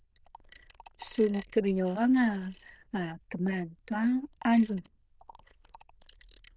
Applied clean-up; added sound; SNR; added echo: neural diffusion model UNIVERSE++.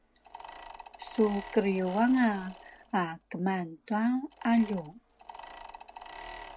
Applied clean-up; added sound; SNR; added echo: none; Mechanisms; 17 dB; none.